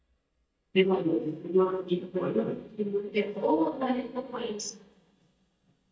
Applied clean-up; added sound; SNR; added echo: neural mask model DeepFilterNet 3.